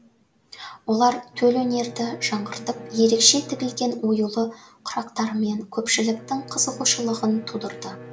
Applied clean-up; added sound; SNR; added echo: none; Bowed string instrument; 18 dB; none.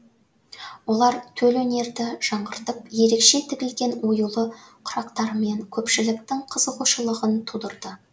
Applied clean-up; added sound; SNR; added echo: none; none; none; none.